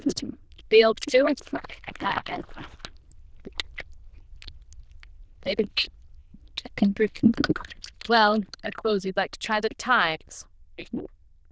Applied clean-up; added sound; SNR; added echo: neural diffusion model UNIVERSE++.